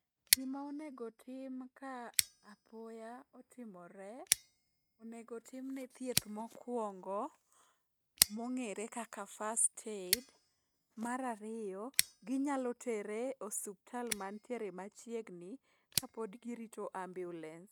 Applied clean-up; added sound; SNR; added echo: neural mask model RNNoise.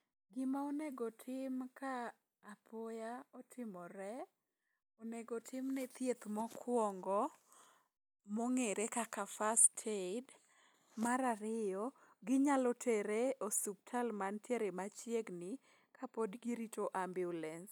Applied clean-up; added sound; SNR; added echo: none; none; none; none.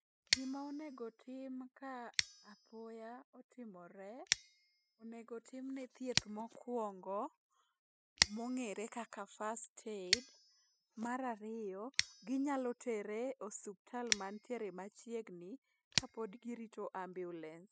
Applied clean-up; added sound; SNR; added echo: classical method spectral subtraction.